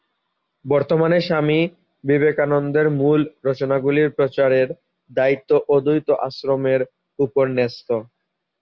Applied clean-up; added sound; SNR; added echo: none; none; none; none.